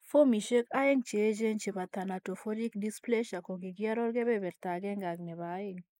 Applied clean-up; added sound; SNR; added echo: neural mask model Resemble Enhance denoiser.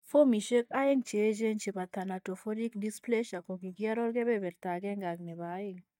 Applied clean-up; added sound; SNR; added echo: neural mask model DeepFilterNet 3.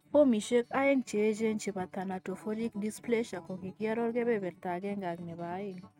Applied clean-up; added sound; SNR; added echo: neural mask model RNNoise.